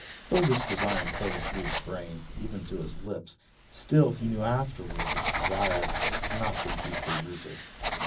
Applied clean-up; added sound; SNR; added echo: none; Writing; 1 dB; reverberation time 0.4 s.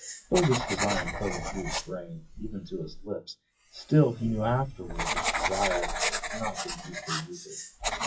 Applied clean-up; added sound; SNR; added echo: classical method WPE with log-MMSE.